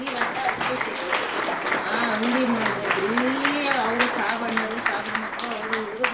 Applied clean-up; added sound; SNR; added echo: none; Applause / Cheering; -2 dB; reverberation time 0.8 s.